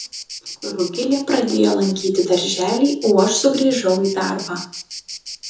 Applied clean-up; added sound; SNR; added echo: none; Insect; 14 dB; reverberation time 0.6 s.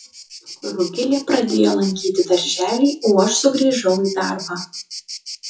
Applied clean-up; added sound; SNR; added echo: classical method WPE with log-MMSE.